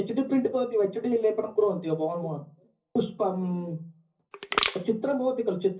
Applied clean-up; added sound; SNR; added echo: none; Crushing; 1 dB; reverberation time 0.5 s.